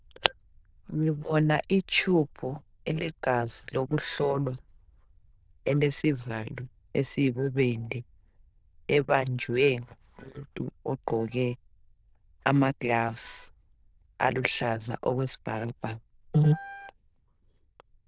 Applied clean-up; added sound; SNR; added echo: neural diffusion model UNIVERSE++.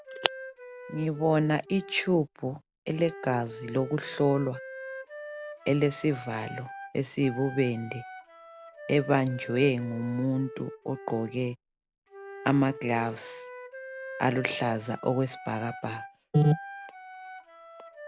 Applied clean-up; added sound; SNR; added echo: none; Wind instrument, woodwind instrument; 14 dB; none.